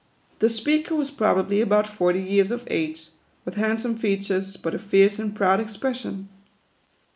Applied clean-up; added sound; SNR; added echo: neural mask model Resemble Enhance denoiser.